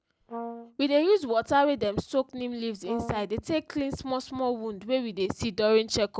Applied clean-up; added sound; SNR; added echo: none; Brass instrument; 12 dB; none.